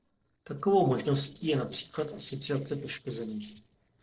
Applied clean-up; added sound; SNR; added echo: neural separator model SepFormer DNS4.